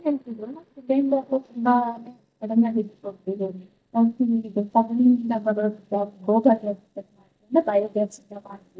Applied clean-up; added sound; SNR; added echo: neural mask model DeepFilterNet 3.